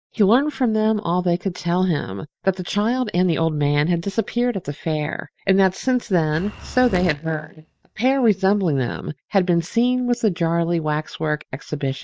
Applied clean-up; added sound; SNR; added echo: neural mask model DeepFilterNet 3.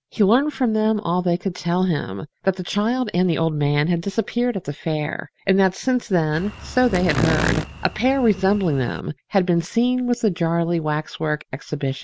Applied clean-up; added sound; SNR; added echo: none; Insect; 7 dB; none.